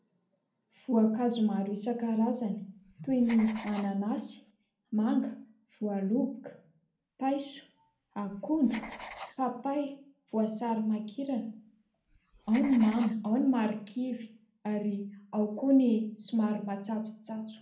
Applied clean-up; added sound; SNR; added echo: none; Writing; 19 dB; reverberation time 0.5 s.